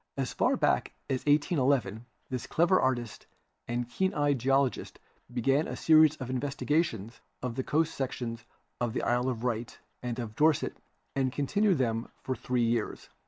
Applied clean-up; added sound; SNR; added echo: none; none; none; none.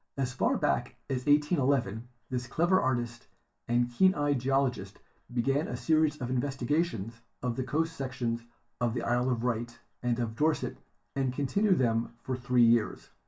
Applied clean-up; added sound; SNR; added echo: none; none; none; reverberation time 0.2 s.